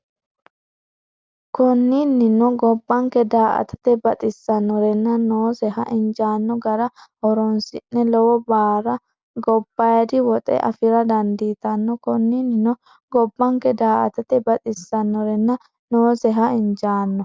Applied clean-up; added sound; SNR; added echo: none; none; none; none.